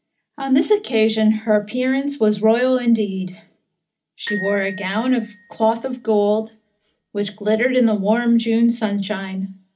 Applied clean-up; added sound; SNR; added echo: none; Glockenspiel; 16 dB; reverberation time 0.4 s.